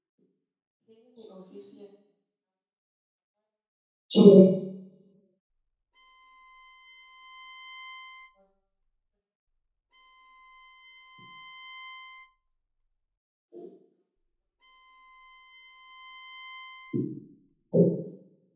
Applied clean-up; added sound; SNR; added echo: none; Bowed string instrument; 20 dB; reverberation time 0.6 s.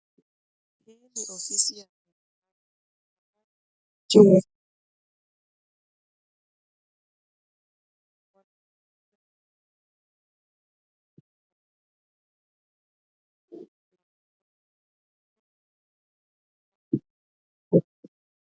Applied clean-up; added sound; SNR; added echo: none; none; none; none.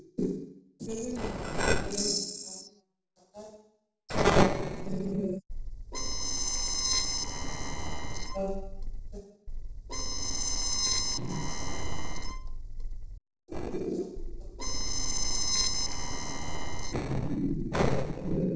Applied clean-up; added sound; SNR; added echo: neural separator model SepFormer DNS4.